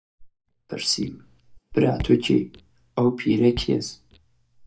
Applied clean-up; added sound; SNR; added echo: neural mask model DeepFilterNet 3.